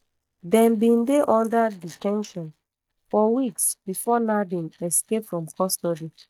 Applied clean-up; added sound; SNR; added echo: neural mask model DeepFilterNet 3.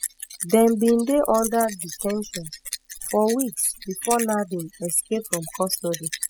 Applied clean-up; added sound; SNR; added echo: classical method spectral subtraction.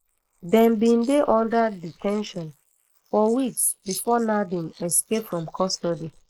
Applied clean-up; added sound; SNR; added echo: neural mask model Resemble Enhance denoiser.